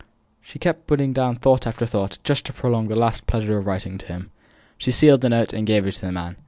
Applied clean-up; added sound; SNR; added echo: none; none; none; none.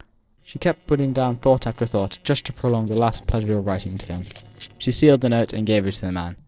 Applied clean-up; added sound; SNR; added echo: neural separator model SepFormer DNS4.